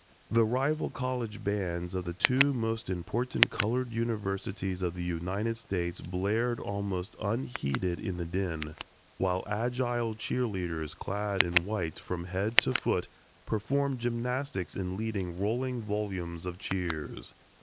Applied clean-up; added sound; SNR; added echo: none; Tick; 8 dB; none.